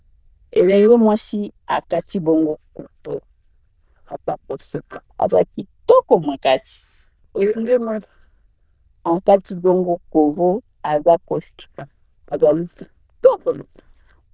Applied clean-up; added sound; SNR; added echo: neural diffusion model UNIVERSE++.